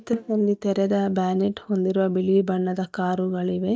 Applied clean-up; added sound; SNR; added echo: neural mask model DeepFilterNet 3.